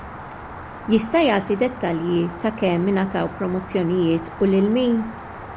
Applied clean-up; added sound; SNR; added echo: none; Rain; 14 dB; none.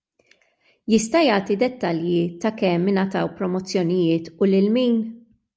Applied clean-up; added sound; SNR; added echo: none; none; none; none.